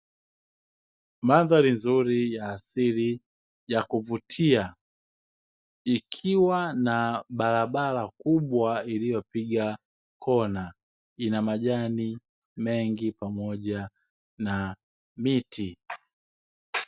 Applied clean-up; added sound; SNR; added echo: none; none; none; none.